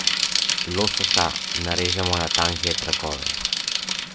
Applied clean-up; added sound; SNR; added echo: none; Bicycle; -4 dB; none.